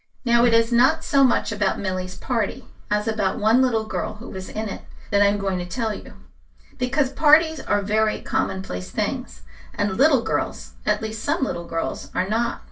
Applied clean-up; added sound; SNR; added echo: none; none; none; reverberation time 0.2 s.